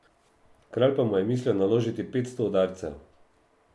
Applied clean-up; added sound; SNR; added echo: none; none; none; none.